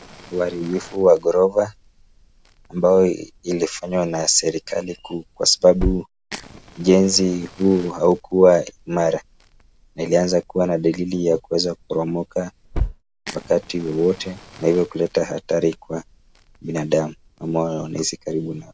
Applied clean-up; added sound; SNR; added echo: none; Fire; 15 dB; none.